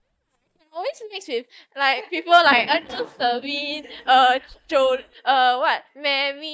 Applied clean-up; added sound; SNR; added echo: neural mask model DeepFilterNet 3.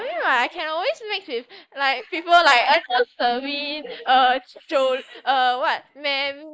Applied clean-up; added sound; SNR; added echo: neural mask model Resemble Enhance denoiser.